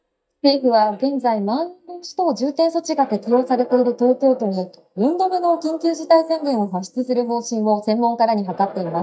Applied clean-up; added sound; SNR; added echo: neural mask model DeepFilterNet 3.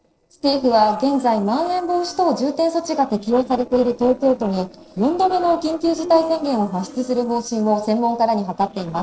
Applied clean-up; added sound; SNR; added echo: neural separator model SepFormer DNS4.